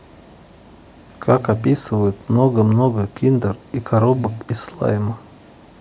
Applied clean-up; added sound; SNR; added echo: none; none; none; none.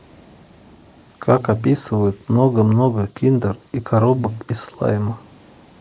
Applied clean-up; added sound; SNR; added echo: neural mask model Resemble Enhance denoiser.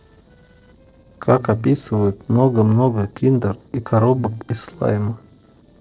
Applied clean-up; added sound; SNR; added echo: neural separator model SepFormer DNS4.